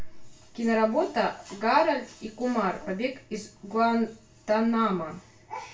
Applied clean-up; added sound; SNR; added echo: none; none; none; reverberation time 0.2 s.